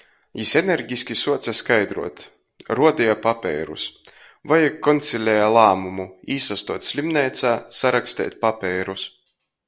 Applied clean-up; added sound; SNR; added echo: none; none; none; none.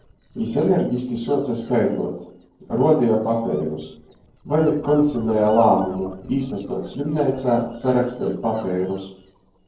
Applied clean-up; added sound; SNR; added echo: neural separator model SepFormer DNS4.